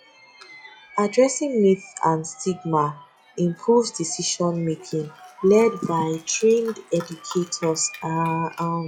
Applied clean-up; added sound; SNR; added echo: classical method log-MMSE.